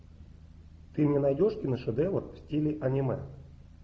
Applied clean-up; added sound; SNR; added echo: none; none; none; none.